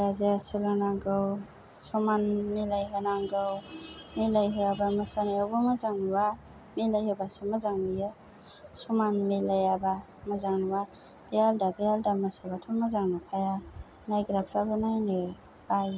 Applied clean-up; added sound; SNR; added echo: none; none; none; none.